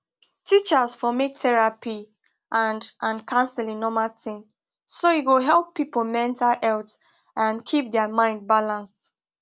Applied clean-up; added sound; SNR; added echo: none; none; none; none.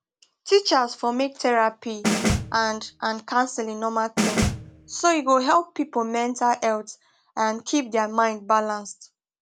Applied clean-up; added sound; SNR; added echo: none; Snare drum; 2 dB; none.